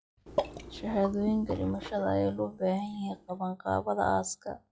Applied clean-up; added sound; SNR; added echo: classical method log-MMSE.